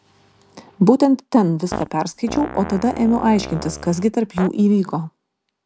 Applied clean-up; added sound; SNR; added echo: none; Fart; 12 dB; none.